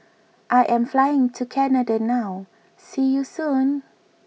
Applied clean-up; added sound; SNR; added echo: none; none; none; none.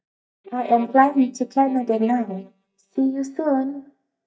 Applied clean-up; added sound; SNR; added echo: neural mask model DeepFilterNet 3.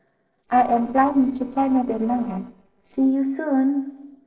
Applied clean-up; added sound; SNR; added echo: neural separator model SepFormer DNS4.